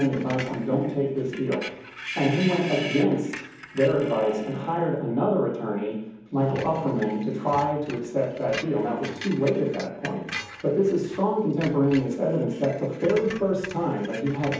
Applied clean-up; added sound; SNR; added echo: none; Screech; 14 dB; reverberation time 1.2 s.